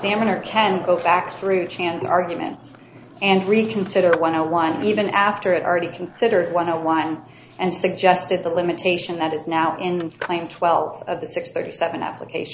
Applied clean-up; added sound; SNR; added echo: none; Skateboard; 18 dB; none.